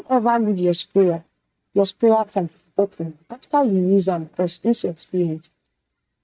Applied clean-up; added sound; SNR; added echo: neural mask model DeepFilterNet 3.